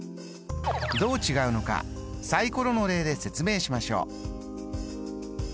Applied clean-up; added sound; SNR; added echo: none; none; none; none.